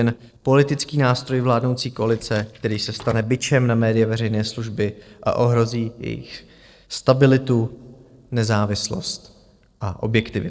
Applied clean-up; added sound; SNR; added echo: neural separator model SepFormer DNS4.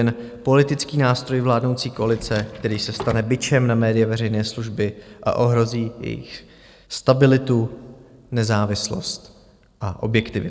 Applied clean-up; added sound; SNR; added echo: none; Drawer open or close; 15 dB; none.